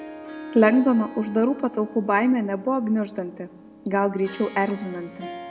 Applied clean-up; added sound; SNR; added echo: none; Harp; 16 dB; reverberation time 0.9 s.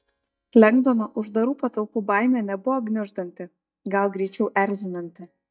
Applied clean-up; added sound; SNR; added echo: neural mask model DeepFilterNet 3.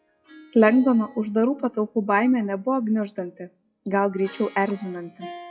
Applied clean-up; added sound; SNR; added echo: classical method WPE with log-MMSE.